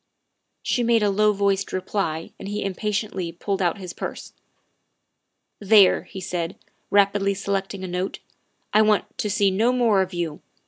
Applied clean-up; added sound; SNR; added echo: none; none; none; none.